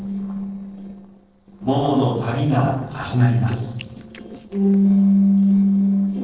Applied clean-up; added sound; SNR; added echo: neural separator model SepFormer DNS4.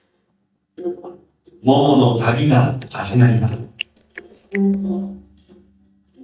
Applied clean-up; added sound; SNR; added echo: neural mask model DeepFilterNet 3.